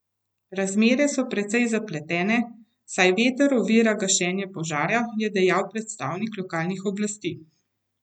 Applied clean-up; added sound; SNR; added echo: none; none; none; none.